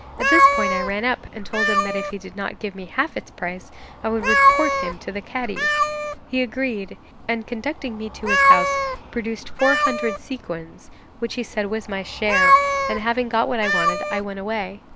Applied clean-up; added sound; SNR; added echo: none; Meow; -3 dB; none.